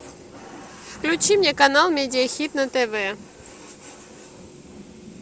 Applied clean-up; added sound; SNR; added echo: none; none; none; none.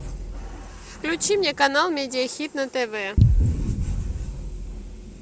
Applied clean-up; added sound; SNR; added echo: none; Boom; -1 dB; none.